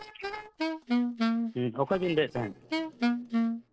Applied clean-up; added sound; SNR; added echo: neural separator model SepFormer DNS4.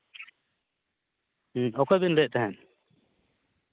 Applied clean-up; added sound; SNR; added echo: none; none; none; none.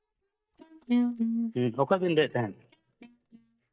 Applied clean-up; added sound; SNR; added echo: neural mask model DeepFilterNet 3.